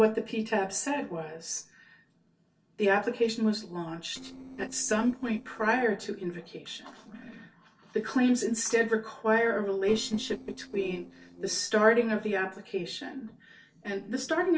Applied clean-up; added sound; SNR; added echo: neural separator model SepFormer DNS4.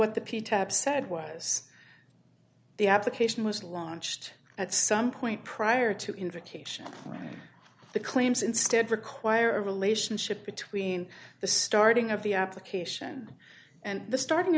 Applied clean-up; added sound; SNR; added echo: none; none; none; none.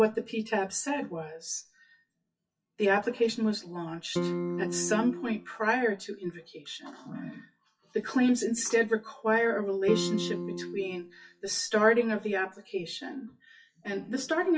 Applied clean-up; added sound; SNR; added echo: classical method WPE with log-MMSE.